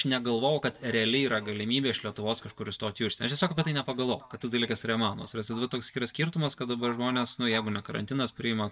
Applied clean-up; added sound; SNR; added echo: neural mask model DeepFilterNet 3.